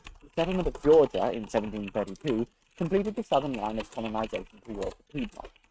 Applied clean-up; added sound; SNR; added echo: neural mask model RNNoise.